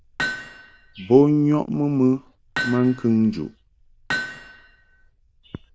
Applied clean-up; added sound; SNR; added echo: neural diffusion model UNIVERSE++.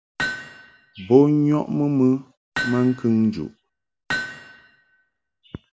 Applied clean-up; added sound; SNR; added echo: none; Hammer; 11 dB; none.